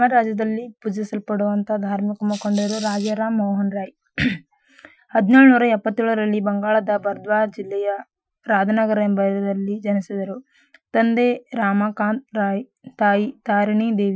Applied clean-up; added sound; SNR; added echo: classical method Wiener filter.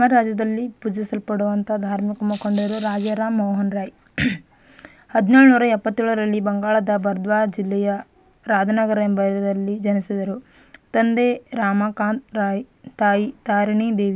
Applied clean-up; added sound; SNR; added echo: none; Rattle / Rattle (instrument); 17 dB; none.